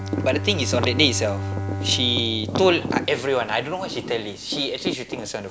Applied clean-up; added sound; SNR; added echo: none; Bowed string instrument; 8 dB; none.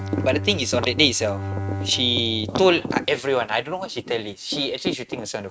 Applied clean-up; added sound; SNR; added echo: neural mask model RNNoise.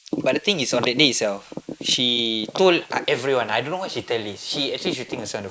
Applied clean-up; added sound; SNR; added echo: neural mask model Resemble Enhance denoiser.